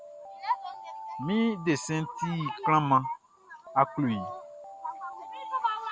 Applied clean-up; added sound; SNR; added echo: none; Alarm; 14 dB; none.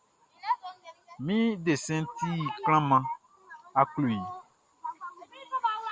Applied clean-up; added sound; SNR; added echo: none; none; none; none.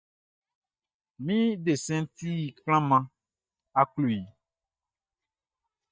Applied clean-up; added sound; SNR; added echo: neural mask model DeepFilterNet 3.